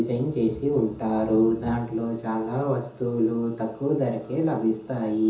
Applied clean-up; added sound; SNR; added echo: none; none; none; reverberation time 0.6 s.